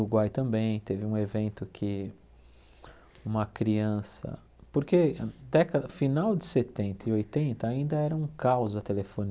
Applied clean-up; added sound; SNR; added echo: none; none; none; none.